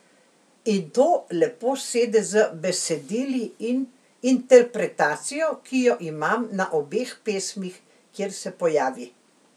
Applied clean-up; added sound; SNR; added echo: none; none; none; none.